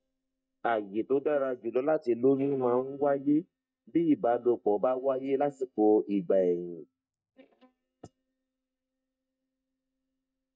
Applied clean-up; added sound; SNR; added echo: neural mask model DeepFilterNet 3.